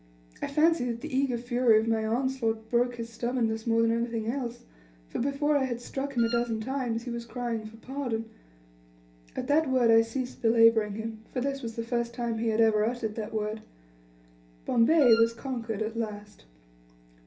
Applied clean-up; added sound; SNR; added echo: none; Wind instrument, woodwind instrument; 13 dB; reverberation time 0.3 s.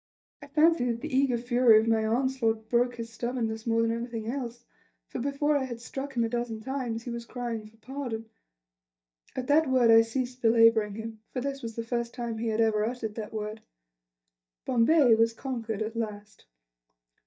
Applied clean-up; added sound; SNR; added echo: neural mask model DeepFilterNet 3.